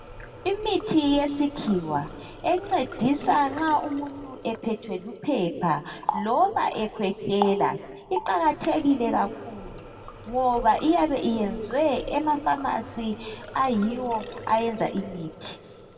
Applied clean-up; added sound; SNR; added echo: none; Water tap, faucet; 14 dB; reverberation time 1.4 s.